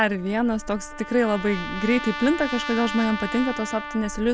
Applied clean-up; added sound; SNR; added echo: none; Trumpet; 10 dB; none.